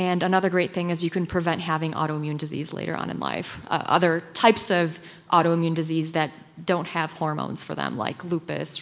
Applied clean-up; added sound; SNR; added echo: none; none; none; none.